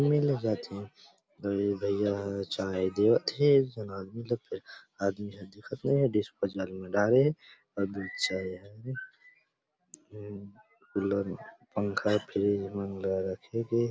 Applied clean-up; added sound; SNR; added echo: none; none; none; none.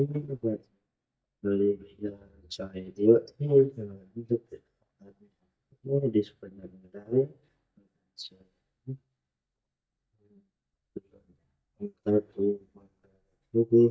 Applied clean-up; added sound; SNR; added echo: neural mask model DeepFilterNet 3.